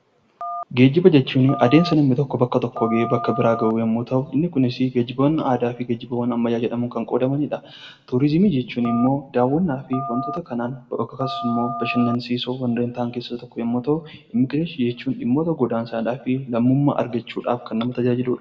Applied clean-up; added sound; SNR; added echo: none; Telephone; 10 dB; reverberation time 0.7 s.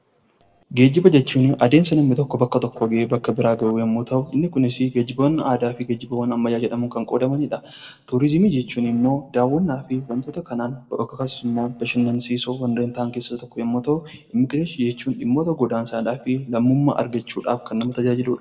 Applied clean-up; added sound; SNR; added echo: neural separator model SepFormer DNS4.